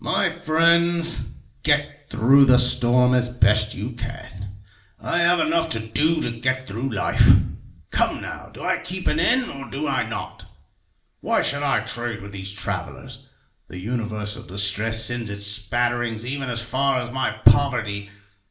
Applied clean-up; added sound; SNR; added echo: none; none; none; reverberation time 0.5 s.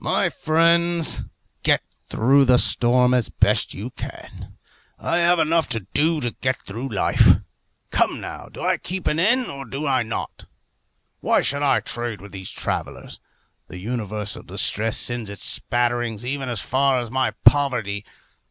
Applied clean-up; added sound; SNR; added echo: none; none; none; none.